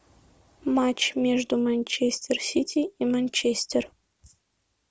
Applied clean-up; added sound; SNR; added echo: none; none; none; none.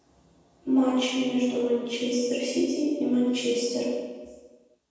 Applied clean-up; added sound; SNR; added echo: none; none; none; reverberation time 1.2 s.